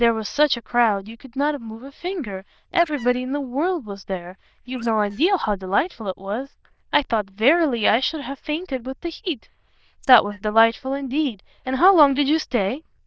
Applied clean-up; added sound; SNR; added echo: neural diffusion model UNIVERSE++.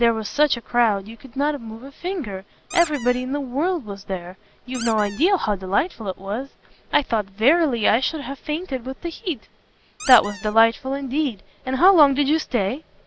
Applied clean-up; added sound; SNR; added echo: none; Squeak; 14 dB; none.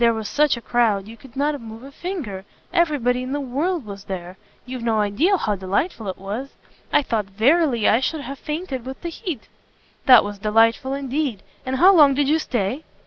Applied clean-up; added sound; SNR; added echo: none; none; none; none.